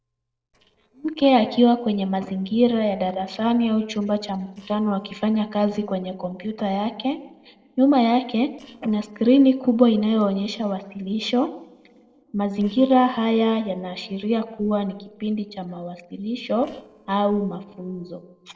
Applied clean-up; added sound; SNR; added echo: neural separator model SepFormer DNS4.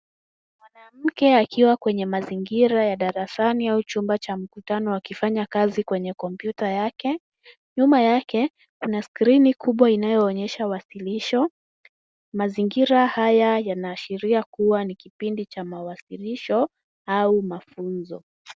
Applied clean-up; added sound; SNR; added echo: none; none; none; none.